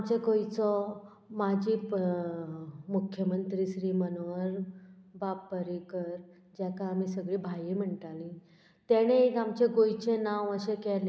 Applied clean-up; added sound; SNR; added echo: none; none; none; none.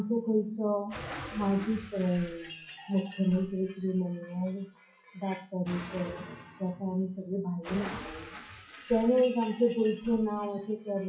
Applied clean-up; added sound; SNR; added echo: classical method WPE with log-MMSE.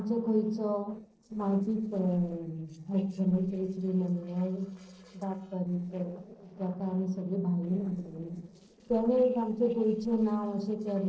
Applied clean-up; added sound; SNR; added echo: neural separator model SepFormer DNS4.